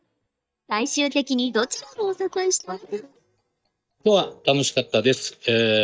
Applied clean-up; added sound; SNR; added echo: neural mask model DeepFilterNet 3.